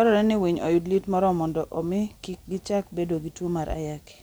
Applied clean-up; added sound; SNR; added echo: none; none; none; none.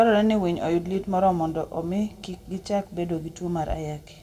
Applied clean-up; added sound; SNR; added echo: none; none; none; reverberation time 1.1 s.